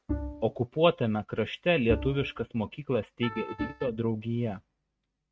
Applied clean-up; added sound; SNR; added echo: neural mask model RNNoise.